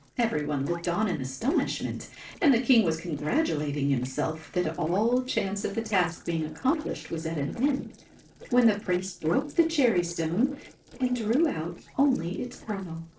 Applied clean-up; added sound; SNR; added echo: neural separator model SepFormer DNS4.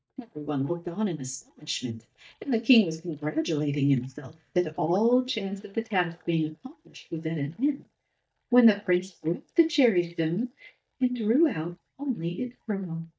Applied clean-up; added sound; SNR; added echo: neural mask model DeepFilterNet 3.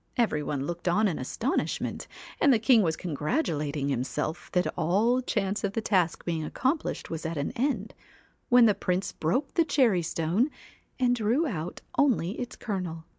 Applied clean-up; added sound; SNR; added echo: none; none; none; none.